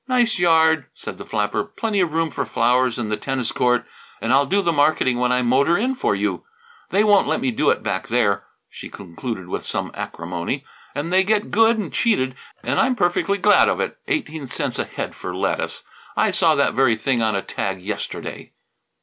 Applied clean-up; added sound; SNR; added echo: none; none; none; none.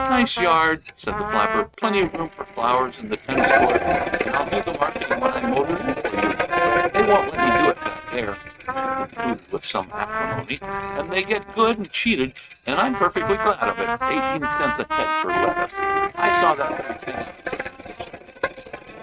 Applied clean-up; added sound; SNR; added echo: neural mask model RNNoise.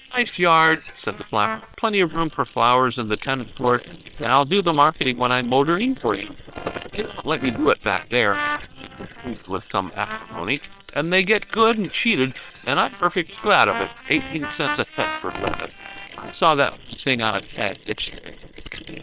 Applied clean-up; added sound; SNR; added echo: neural separator model SepFormer WHAM!.